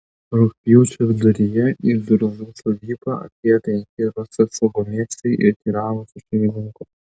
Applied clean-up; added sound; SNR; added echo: none; none; none; none.